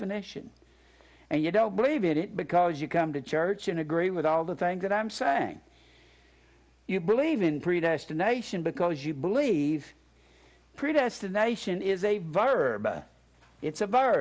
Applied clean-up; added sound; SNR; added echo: none; none; none; none.